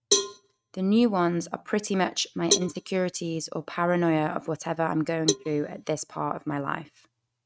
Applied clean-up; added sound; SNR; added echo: neural mask model RNNoise.